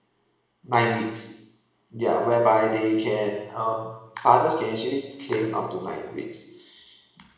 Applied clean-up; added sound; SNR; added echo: none; none; none; reverberation time 1.0 s.